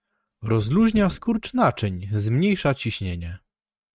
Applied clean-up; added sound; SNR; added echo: neural mask model RNNoise.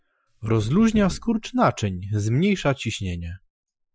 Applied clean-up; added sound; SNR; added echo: classical method Wiener filter.